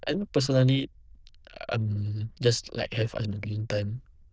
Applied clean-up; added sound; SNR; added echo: neural diffusion model UNIVERSE++.